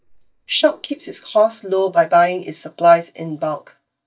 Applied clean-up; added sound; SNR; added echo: neural mask model DeepFilterNet 3.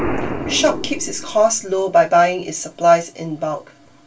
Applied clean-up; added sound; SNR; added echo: none; Explosion; 10 dB; reverberation time 0.2 s.